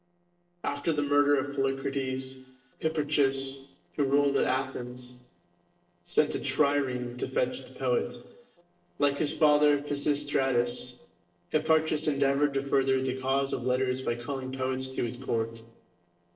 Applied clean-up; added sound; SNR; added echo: neural separator model SepFormer DNS4.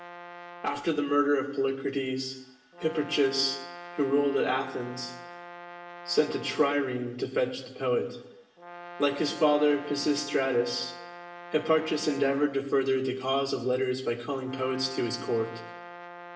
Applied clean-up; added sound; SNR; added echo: none; Brass instrument; 16 dB; reverberation time 0.8 s.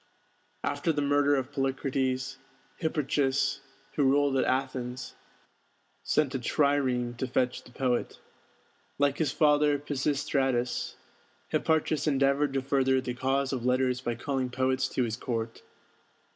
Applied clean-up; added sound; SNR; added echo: none; none; none; none.